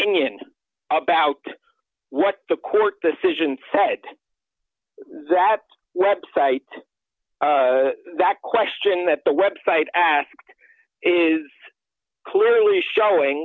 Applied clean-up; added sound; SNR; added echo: none; none; none; none.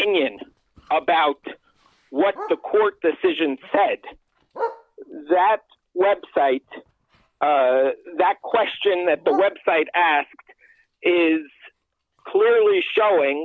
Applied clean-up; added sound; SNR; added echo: none; Bark; 19 dB; none.